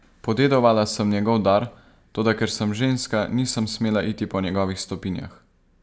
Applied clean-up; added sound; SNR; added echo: none; none; none; none.